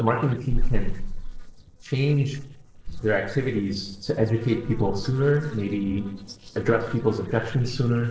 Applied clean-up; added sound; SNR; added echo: neural separator model SepFormer DNS4.